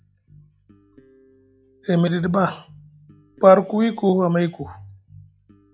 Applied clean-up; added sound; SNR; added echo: classical method log-MMSE.